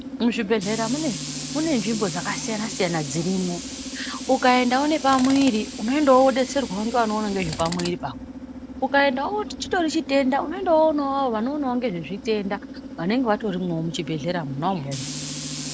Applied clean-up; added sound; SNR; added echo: none; Tools; 10 dB; none.